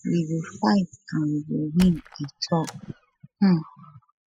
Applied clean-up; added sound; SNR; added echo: classical method spectral subtraction.